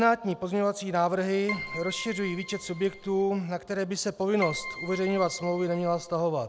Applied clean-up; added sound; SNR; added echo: none; Keyboard (musical); 11 dB; none.